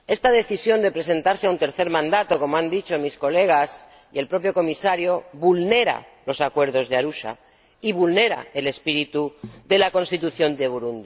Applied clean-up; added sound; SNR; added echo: none; none; none; none.